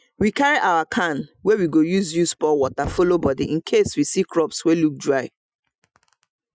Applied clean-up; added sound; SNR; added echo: classical method Wiener filter.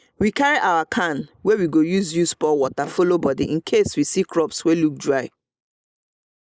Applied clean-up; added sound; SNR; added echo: neural mask model Resemble Enhance denoiser.